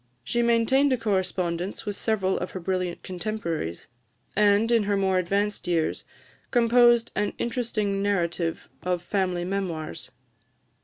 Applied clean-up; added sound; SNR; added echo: none; none; none; none.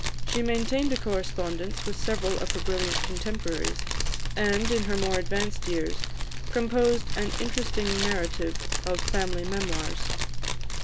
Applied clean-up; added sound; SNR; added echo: none; Fire; -3 dB; none.